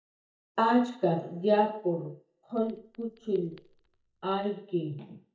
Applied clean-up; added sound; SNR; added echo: neural mask model DeepFilterNet 3.